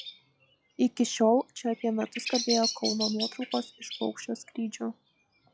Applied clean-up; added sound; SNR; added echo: classical method log-MMSE.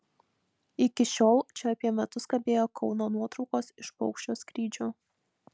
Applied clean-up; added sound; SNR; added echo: none; none; none; none.